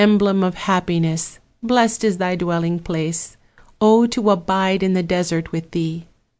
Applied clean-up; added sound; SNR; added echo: none; none; none; none.